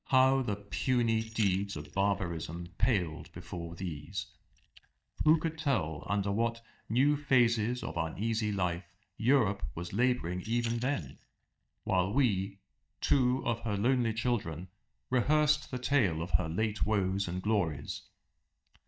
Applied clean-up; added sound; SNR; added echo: neural mask model DeepFilterNet 3.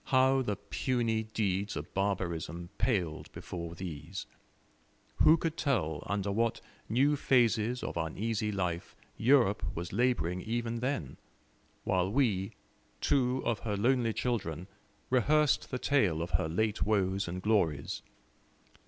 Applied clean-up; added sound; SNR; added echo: none; none; none; none.